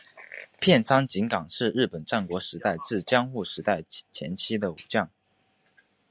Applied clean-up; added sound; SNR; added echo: none; none; none; none.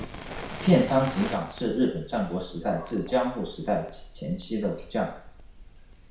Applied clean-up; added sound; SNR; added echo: none; Fire; 13 dB; reverberation time 0.6 s.